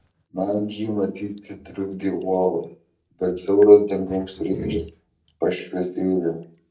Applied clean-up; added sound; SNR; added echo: neural mask model DeepFilterNet 3.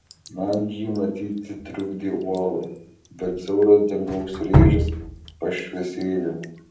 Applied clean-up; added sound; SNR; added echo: none; Drip; 2 dB; reverberation time 0.6 s.